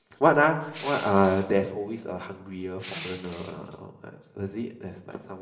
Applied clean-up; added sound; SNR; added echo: none; Crushing; 14 dB; reverberation time 0.8 s.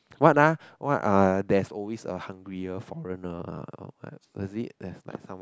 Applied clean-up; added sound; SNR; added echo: none; none; none; none.